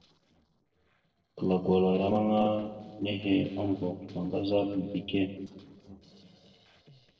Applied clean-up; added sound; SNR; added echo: neural separator model SepFormer DNS4.